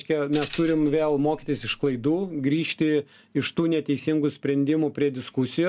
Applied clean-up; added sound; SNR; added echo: none; Tambourine; 1 dB; none.